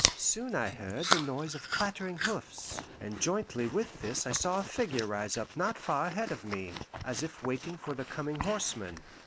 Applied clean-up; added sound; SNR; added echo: neural mask model Resemble Enhance denoiser.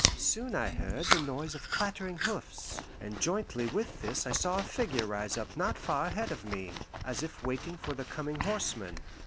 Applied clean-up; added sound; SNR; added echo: none; Chewing, mastication; 2 dB; none.